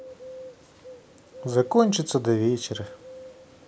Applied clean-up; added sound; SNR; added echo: none; Bird; 18 dB; none.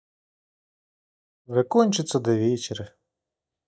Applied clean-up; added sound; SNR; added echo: neural mask model DeepFilterNet 3.